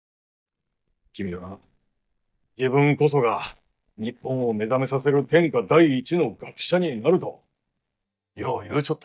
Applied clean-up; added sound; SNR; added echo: neural mask model DeepFilterNet 3.